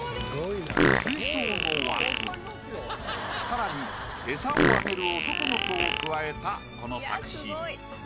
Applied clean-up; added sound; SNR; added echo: none; Fart; -2 dB; none.